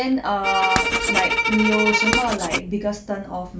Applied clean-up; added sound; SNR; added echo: none; Writing + Bowed string instrument; 0 dB; none.